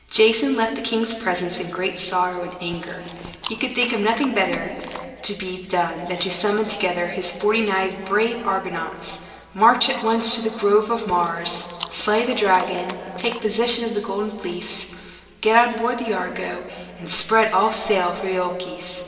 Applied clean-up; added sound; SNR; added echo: none; Chewing, mastication; 15 dB; reverberation time 2.4 s.